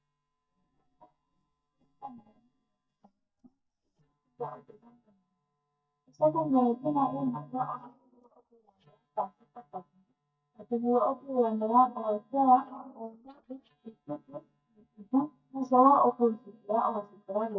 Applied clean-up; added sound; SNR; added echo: neural mask model DeepFilterNet 3.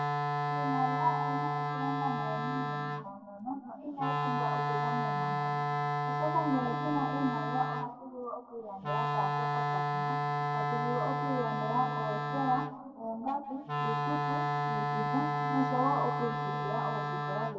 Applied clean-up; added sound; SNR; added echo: none; Wind instrument, woodwind instrument; -3 dB; reverberation time 1.9 s.